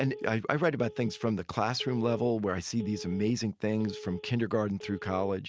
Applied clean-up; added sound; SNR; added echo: neural mask model RNNoise.